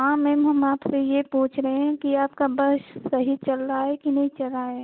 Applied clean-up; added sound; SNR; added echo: none; none; none; none.